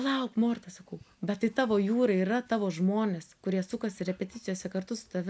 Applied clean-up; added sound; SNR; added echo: none; none; none; none.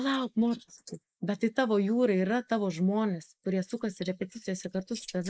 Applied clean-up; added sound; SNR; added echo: neural mask model Resemble Enhance denoiser.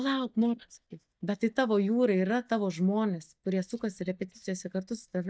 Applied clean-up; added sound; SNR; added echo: neural mask model DeepFilterNet 3.